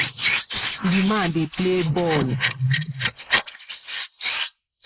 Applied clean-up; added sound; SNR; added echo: neural mask model Resemble Enhance denoiser.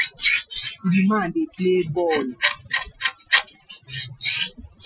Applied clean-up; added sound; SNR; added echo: classical method Wiener filter.